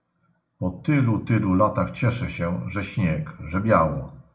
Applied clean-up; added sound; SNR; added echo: none; none; none; reverberation time 0.2 s.